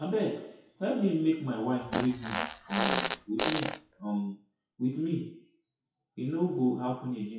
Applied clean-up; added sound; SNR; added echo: classical method WPE with log-MMSE.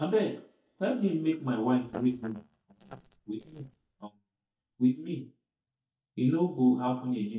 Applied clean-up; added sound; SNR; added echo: neural mask model DeepFilterNet 3.